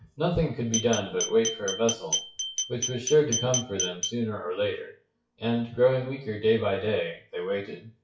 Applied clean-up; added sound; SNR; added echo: classical method WPE with log-MMSE.